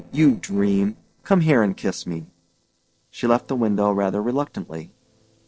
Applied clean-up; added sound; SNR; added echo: neural separator model SepFormer DNS4.